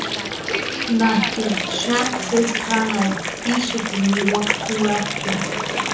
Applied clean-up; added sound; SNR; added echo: none; Water; 2 dB; reverberation time 0.6 s.